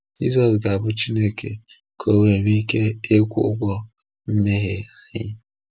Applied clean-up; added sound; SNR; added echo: none; none; none; none.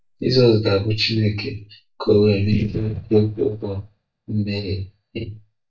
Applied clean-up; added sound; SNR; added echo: neural mask model DeepFilterNet 3.